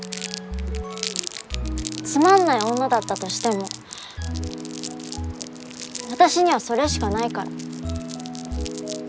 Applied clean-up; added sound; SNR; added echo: none; Crumpling, crinkling; 13 dB; none.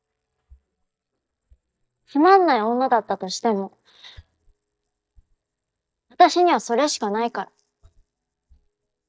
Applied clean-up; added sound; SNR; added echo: neural mask model DeepFilterNet 3.